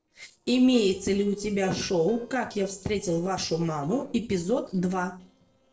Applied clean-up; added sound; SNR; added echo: neural separator model SepFormer DNS4.